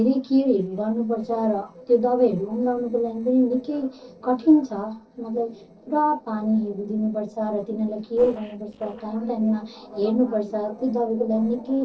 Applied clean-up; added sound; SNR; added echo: neural separator model SepFormer DNS4.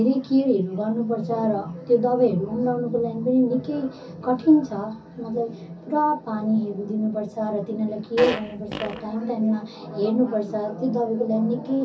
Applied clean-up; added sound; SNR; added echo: none; Fart; 8 dB; reverberation time 0.3 s.